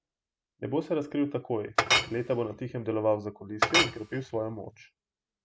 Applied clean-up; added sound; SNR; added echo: none; Chink, clink; -1 dB; none.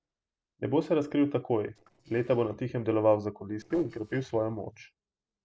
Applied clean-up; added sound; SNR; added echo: neural separator model SepFormer DNS4.